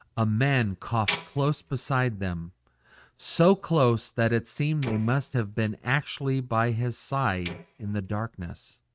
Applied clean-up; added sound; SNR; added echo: neural mask model RNNoise.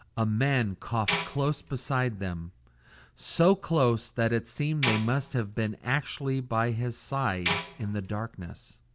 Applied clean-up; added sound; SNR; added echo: none; Tambourine; -4 dB; none.